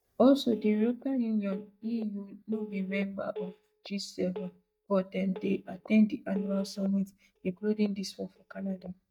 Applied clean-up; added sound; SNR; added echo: neural mask model DeepFilterNet 3.